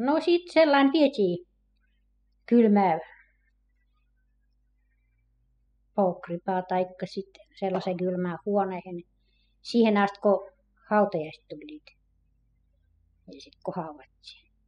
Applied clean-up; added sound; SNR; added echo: classical method spectral subtraction.